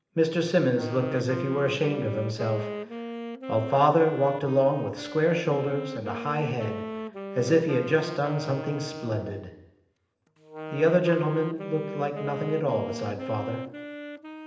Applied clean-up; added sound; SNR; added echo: none; Wind instrument, woodwind instrument; 10 dB; reverberation time 0.8 s.